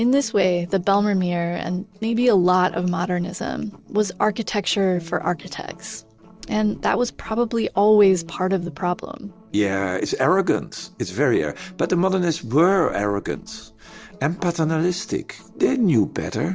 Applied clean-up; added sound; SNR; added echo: neural separator model SepFormer DNS4.